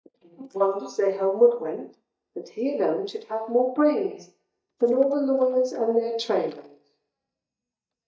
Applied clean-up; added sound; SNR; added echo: neural mask model DeepFilterNet 3.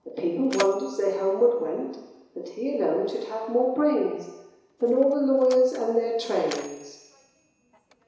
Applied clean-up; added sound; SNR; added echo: none; Mechanisms; 19 dB; reverberation time 1.0 s.